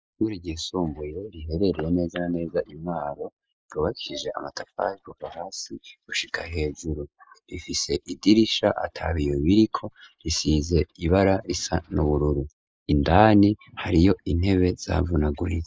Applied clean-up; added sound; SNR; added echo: neural mask model Resemble Enhance denoiser.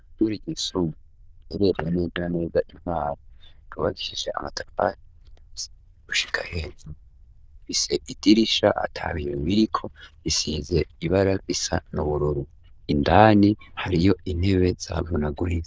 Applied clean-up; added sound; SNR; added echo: neural diffusion model UNIVERSE++.